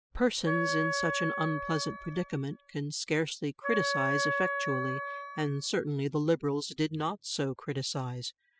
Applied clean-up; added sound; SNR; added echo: classical method spectral subtraction.